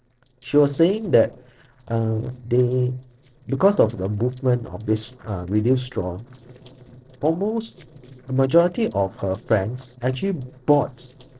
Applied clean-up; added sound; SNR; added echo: neural separator model SepFormer DNS4.